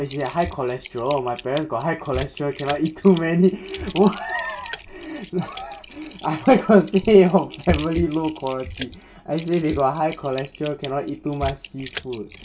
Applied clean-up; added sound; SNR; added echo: none; Typing; 14 dB; reverberation time 0.2 s.